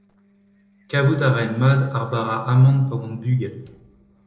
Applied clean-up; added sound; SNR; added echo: neural separator model SepFormer DNS4.